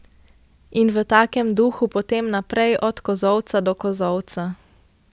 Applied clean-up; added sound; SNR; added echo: none; none; none; none.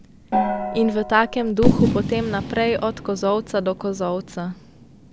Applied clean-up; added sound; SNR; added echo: none; Gong + Fireworks; 2 dB; none.